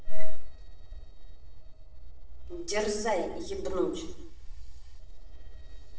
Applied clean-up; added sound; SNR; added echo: neural separator model SepFormer DNS4.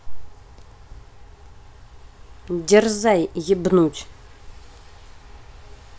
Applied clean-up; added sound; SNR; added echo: none; none; none; none.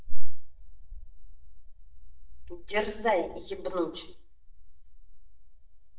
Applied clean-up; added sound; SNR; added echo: neural mask model DeepFilterNet 3.